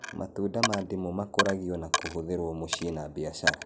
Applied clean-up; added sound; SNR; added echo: none; Coin (dropping); 1 dB; none.